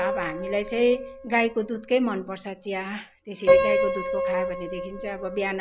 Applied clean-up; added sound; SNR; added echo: none; Piano; 0 dB; none.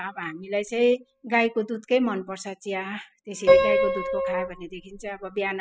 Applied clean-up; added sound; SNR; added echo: classical method spectral subtraction.